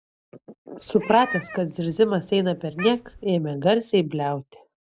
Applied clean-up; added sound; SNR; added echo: none; Meow; 14 dB; none.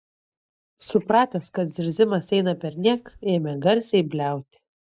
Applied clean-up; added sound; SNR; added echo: neural mask model DeepFilterNet 3.